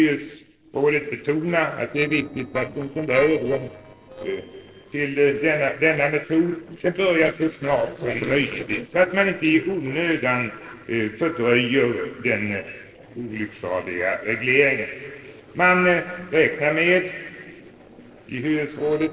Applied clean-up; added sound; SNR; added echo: neural separator model SepFormer DNS4.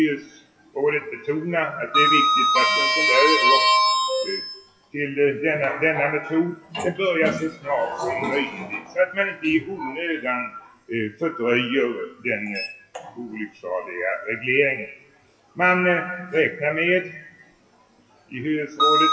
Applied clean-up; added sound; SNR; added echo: classical method WPE with log-MMSE.